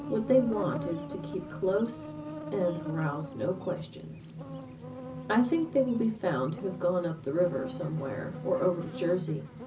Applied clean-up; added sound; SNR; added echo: none; Insect; 12 dB; reverberation time 0.4 s.